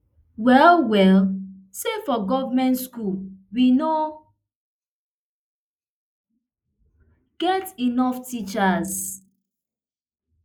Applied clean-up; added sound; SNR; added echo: neural mask model Resemble Enhance denoiser.